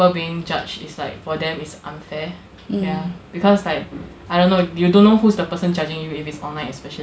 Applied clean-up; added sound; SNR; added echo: none; none; none; none.